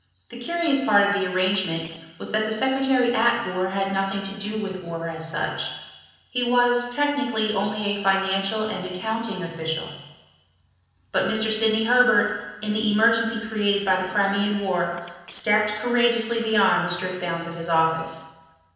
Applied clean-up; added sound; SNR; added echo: neural separator model SepFormer DNS4.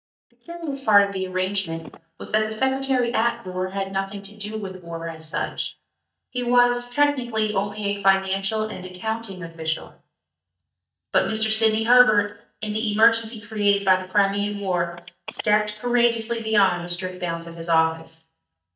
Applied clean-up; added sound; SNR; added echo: neural mask model DeepFilterNet 3.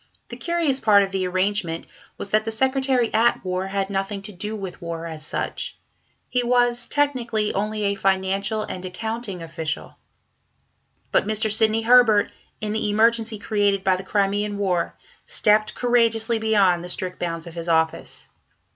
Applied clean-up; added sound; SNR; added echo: none; none; none; none.